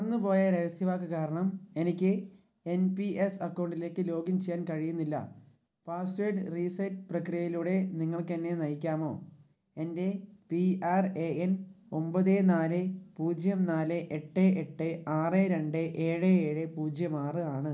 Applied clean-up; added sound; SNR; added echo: none; none; none; none.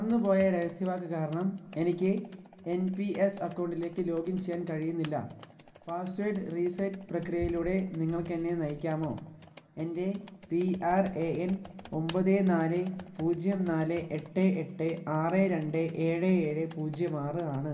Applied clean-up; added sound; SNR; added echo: none; Computer keyboard; 19 dB; reverberation time 1.3 s.